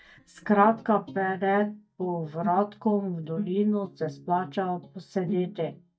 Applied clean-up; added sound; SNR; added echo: neural mask model DeepFilterNet 3.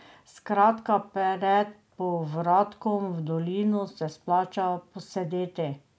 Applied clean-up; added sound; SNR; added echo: none; none; none; none.